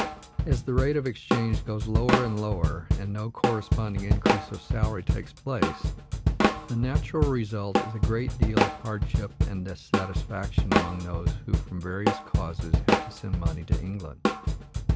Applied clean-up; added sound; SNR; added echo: none; Drum kit; -4 dB; none.